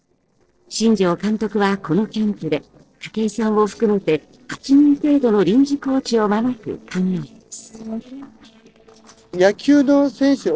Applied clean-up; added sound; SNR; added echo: neural separator model SepFormer DNS4.